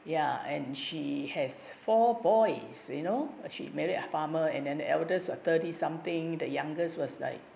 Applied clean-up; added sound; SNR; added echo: none; none; none; none.